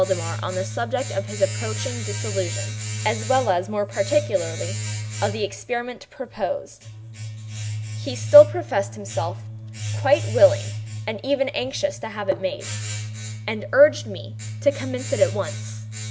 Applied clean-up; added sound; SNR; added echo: none; Domestic sounds, home sounds; 7 dB; none.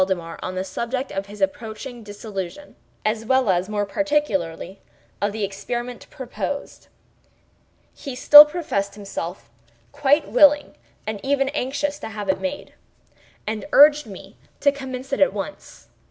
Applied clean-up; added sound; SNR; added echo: none; none; none; none.